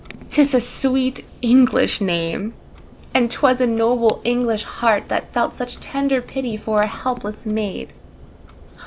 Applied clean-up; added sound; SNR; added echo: none; Clock; 20 dB; none.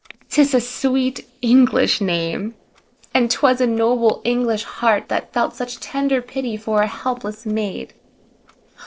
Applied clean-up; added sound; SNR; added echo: neural separator model SepFormer DNS4.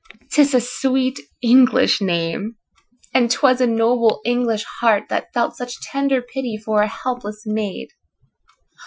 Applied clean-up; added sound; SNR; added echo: classical method Wiener filter.